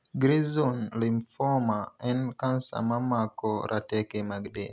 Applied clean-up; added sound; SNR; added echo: none; none; none; none.